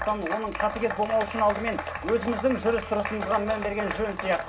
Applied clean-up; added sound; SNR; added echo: none; none; none; reverberation time 0.2 s.